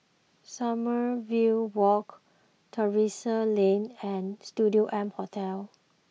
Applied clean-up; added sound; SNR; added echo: none; none; none; none.